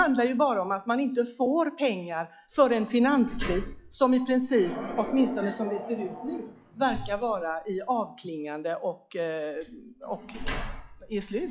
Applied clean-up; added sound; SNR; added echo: classical method log-MMSE.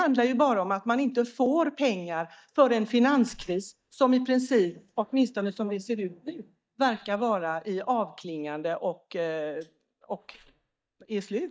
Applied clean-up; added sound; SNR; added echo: neural mask model DeepFilterNet 3.